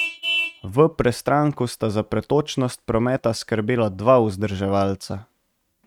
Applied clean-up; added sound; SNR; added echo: neural mask model RNNoise.